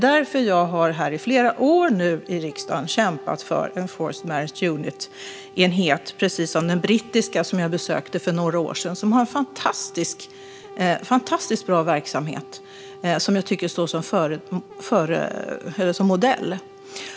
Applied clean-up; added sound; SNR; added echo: none; Brass instrument; 19 dB; none.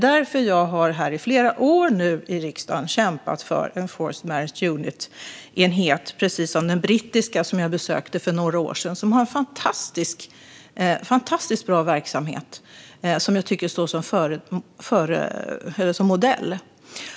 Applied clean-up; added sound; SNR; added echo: none; none; none; none.